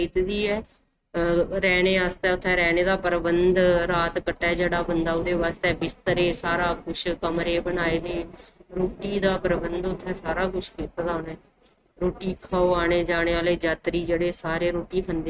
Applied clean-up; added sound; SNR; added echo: neural mask model RNNoise.